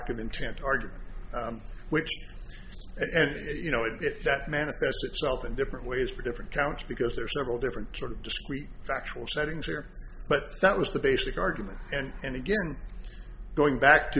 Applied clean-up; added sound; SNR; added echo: none; none; none; none.